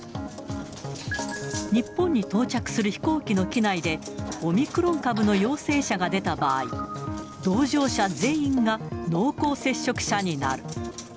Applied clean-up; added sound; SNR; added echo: none; Coin (dropping); 19 dB; none.